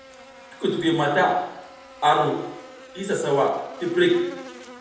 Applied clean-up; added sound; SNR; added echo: none; Buzz; 18 dB; reverberation time 0.9 s.